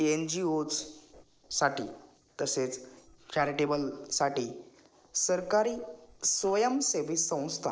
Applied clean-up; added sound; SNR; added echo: neural separator model SepFormer DNS4.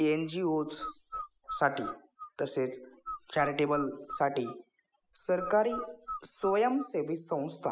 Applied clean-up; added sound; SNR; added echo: classical method spectral subtraction.